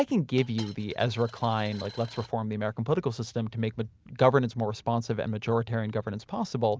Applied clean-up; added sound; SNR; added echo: none; Coin (dropping); 19 dB; none.